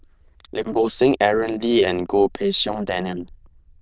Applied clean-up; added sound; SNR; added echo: neural diffusion model UNIVERSE++.